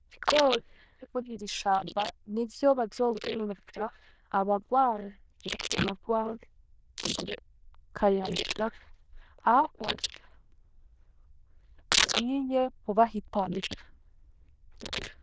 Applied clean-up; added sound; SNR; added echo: neural diffusion model UNIVERSE++.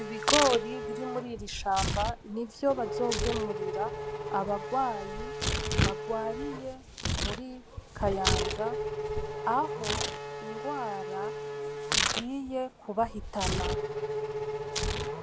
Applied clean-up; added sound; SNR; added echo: none; Race car, auto racing / Accelerating, revving, vroom + Tearing; -1 dB; none.